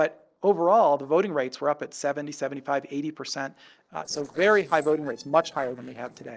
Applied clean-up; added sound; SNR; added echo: neural separator model SepFormer DNS4.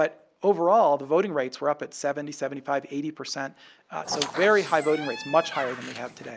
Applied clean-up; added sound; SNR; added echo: none; Squeak; 10 dB; none.